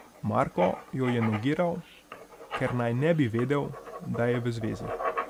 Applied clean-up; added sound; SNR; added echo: none; Writing; 10 dB; none.